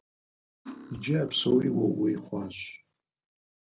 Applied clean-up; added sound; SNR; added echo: none; Cutlery, silverware; 19 dB; none.